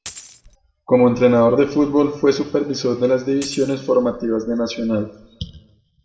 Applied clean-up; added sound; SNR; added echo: none; Coin (dropping); 18 dB; reverberation time 0.9 s.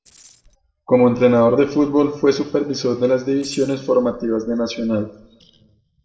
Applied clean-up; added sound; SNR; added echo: neural separator model SepFormer DNS4.